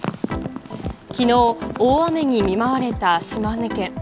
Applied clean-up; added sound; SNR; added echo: none; none; none; none.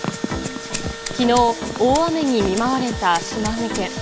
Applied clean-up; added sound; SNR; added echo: none; Rattle (instrument) + Engine / Drill; 11 dB; none.